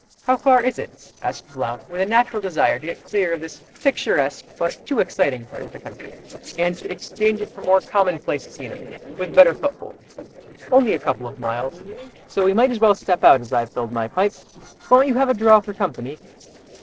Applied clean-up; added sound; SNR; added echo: neural separator model SepFormer DNS4.